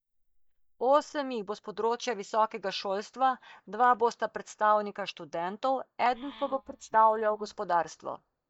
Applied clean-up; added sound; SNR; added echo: neural mask model DeepFilterNet 3.